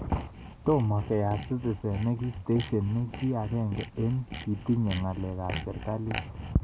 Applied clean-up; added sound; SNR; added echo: none; Sawing; 12 dB; none.